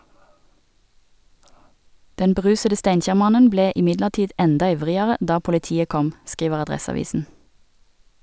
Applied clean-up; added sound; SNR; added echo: none; none; none; none.